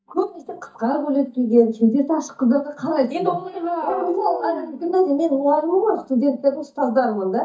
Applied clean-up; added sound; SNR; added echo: neural mask model DeepFilterNet 3.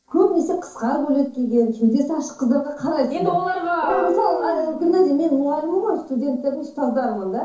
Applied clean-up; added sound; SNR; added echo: neural separator model SepFormer DNS4.